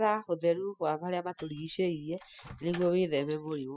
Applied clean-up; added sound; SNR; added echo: classical method spectral subtraction.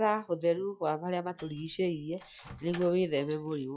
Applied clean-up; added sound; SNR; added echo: classical method log-MMSE.